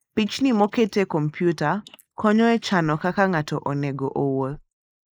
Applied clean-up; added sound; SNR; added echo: neural mask model Resemble Enhance denoiser.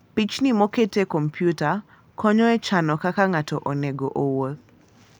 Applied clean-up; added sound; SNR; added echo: none; none; none; none.